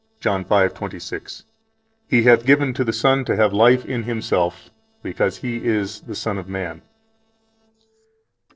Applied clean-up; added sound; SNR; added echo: neural separator model SepFormer DNS4.